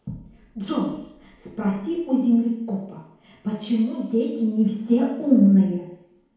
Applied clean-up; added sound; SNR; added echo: none; none; none; reverberation time 1.0 s.